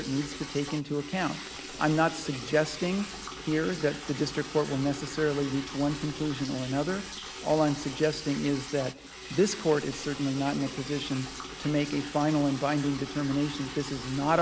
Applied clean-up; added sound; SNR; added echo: none; Liquid; 11 dB; none.